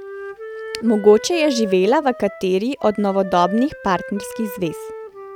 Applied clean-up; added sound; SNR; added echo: none; Wind instrument, woodwind instrument; 14 dB; none.